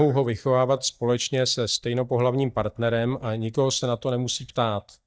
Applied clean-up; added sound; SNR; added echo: neural mask model DeepFilterNet 3.